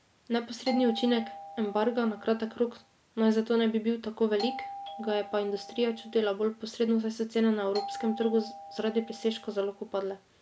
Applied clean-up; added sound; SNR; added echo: none; Doorbell; 13 dB; none.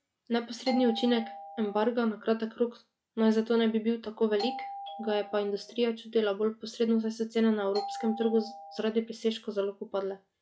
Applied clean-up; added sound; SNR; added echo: classical method log-MMSE.